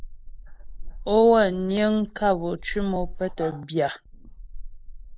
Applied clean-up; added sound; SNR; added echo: neural mask model Resemble Enhance denoiser.